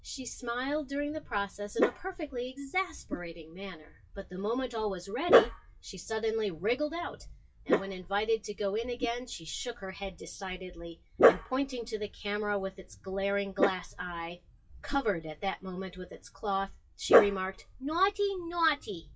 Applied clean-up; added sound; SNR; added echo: classical method WPE with log-MMSE.